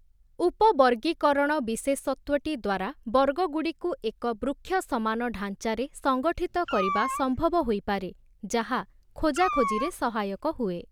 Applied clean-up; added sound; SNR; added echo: none; Meow; 7 dB; none.